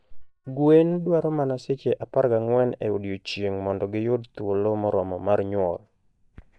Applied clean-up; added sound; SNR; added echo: neural mask model DeepFilterNet 3.